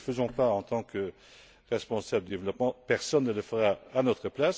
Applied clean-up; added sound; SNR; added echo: none; none; none; none.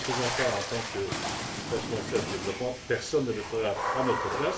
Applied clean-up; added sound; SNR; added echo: none; Water / Splash, splatter; 2 dB; reverberation time 0.3 s.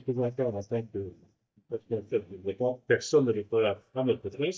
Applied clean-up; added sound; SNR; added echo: neural mask model DeepFilterNet 3.